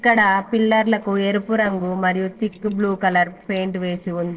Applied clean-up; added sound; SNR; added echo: neural separator model SepFormer DNS4.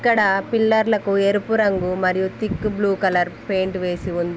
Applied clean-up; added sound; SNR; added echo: none; none; none; none.